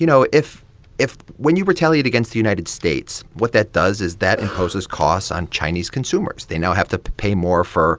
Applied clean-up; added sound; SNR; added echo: none; Cough; 19 dB; none.